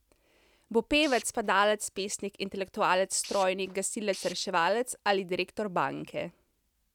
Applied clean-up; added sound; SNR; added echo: none; Tools; 17 dB; none.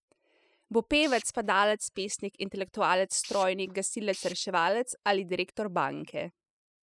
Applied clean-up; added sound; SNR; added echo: classical method spectral subtraction.